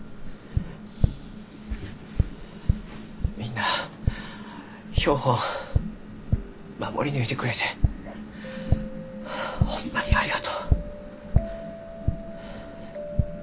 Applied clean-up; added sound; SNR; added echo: none; Tap; -3 dB; none.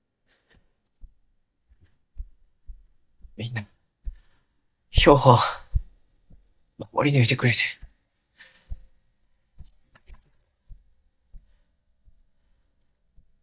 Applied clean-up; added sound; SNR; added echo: neural mask model DeepFilterNet 3.